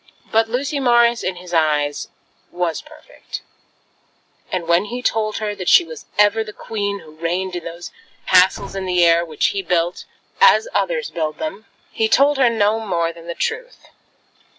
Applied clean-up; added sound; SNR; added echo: none; Slam / Wood; 20 dB; none.